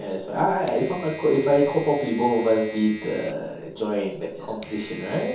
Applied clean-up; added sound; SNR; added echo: none; Domestic sounds, home sounds; 18 dB; reverberation time 0.6 s.